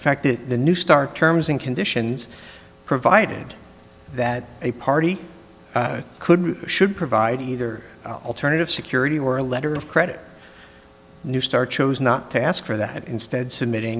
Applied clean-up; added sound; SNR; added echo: none; none; none; none.